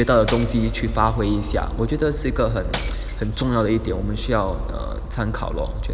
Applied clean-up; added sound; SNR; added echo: none; Shatter / Crushing; 18 dB; none.